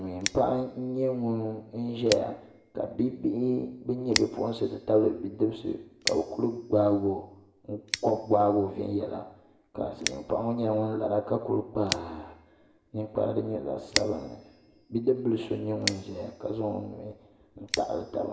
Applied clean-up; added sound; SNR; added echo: none; Scissors; 11 dB; reverberation time 0.8 s.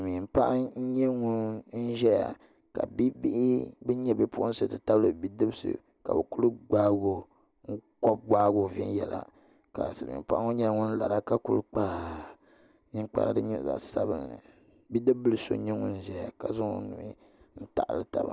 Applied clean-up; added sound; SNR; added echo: none; none; none; none.